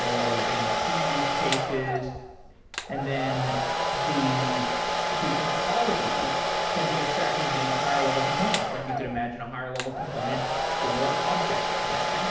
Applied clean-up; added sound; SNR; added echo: none; Domestic sounds, home sounds; -4 dB; reverberation time 0.8 s.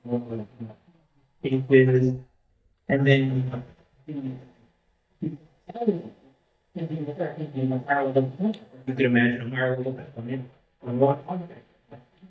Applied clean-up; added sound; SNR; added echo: neural mask model DeepFilterNet 3.